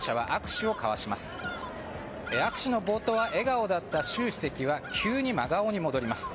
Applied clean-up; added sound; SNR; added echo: none; Bird vocalization, bird call, bird song; 12 dB; none.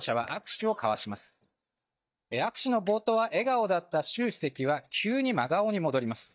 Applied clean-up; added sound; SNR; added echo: neural mask model DeepFilterNet 3.